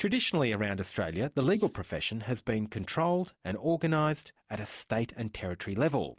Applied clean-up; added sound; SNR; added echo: neural mask model Resemble Enhance denoiser.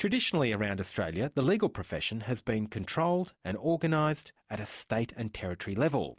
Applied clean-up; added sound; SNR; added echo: none; none; none; none.